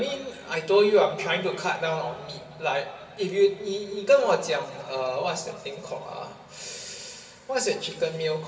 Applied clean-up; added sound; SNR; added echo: none; none; none; reverberation time 2.5 s.